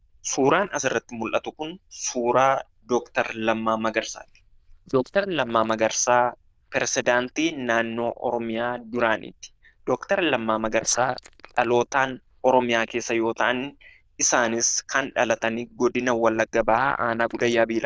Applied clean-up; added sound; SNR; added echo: neural diffusion model UNIVERSE++.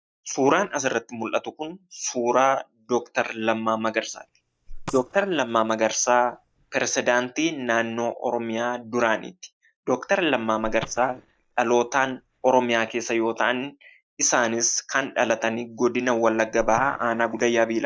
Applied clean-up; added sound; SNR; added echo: neural mask model DeepFilterNet 3.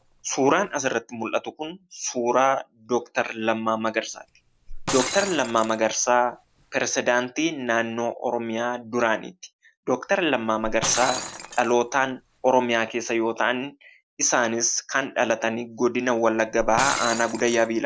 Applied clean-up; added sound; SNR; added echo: none; Shatter; 13 dB; none.